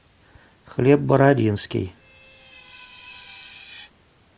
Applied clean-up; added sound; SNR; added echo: none; Screech; 19 dB; none.